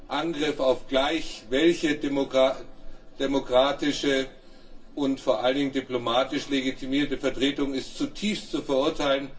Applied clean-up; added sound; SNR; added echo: none; Buzz; 14 dB; reverberation time 0.2 s.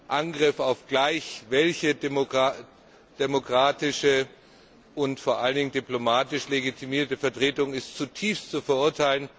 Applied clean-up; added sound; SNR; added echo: none; none; none; none.